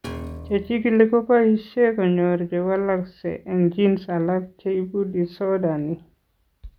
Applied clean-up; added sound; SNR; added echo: none; Piano; 15 dB; none.